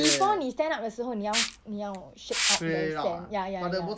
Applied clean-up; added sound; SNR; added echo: none; Liquid; 4 dB; none.